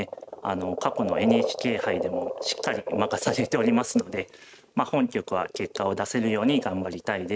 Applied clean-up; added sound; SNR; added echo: neural mask model RNNoise.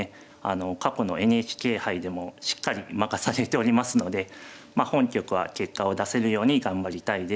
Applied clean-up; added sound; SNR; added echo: none; none; none; none.